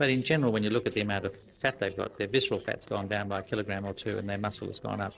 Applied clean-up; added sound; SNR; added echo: neural separator model SepFormer DNS4.